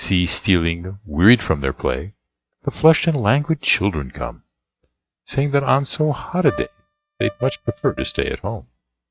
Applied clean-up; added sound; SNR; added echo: neural mask model RNNoise.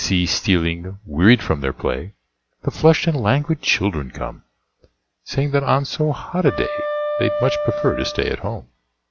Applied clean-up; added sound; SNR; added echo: none; Wind instrument, woodwind instrument; 5 dB; none.